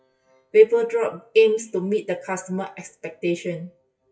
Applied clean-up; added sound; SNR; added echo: classical method WPE with log-MMSE.